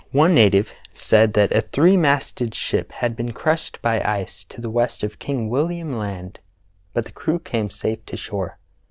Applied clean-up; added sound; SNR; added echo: none; none; none; none.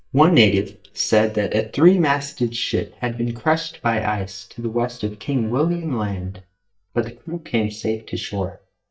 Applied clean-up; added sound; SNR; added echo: neural mask model DeepFilterNet 3.